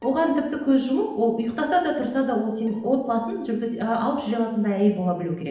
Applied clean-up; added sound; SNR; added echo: neural separator model SepFormer DNS4.